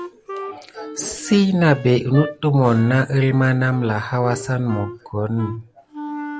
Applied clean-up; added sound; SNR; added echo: none; Wind instrument, woodwind instrument; 15 dB; none.